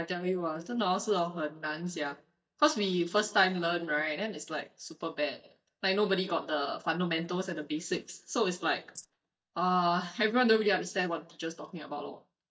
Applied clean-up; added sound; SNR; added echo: neural mask model DeepFilterNet 3.